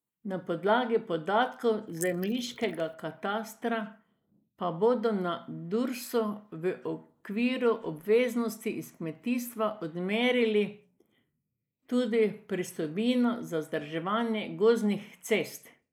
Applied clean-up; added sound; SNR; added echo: neural mask model Resemble Enhance denoiser.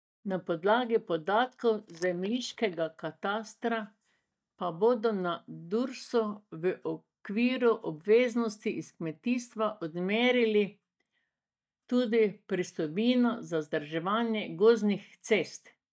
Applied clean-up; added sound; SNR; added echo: neural mask model DeepFilterNet 3.